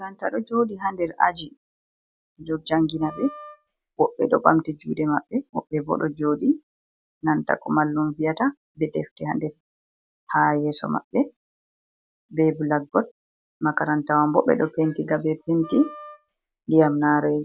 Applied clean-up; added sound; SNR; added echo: none; Wind instrument, woodwind instrument; 20 dB; none.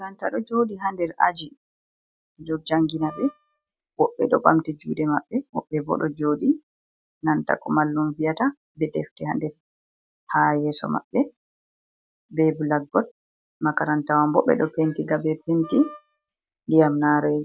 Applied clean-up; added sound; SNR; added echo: neural mask model RNNoise.